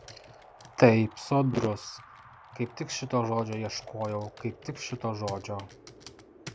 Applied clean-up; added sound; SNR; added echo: none; Wind + Computer keyboard; 19 dB; none.